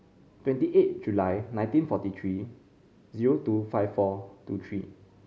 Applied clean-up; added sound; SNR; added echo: none; none; none; none.